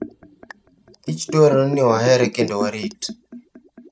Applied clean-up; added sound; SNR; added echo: neural mask model DeepFilterNet 3.